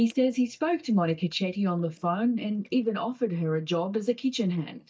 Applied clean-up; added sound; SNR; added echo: neural mask model DeepFilterNet 3.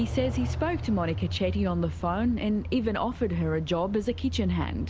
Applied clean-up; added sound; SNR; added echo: none; none; none; none.